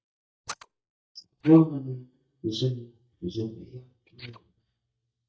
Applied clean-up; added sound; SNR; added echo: neural mask model DeepFilterNet 3.